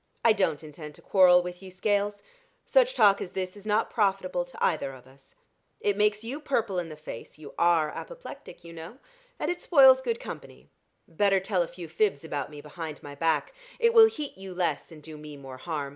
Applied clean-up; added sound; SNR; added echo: none; none; none; none.